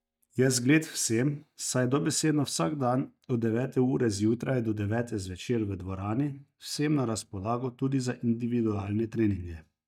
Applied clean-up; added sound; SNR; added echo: neural mask model DeepFilterNet 3.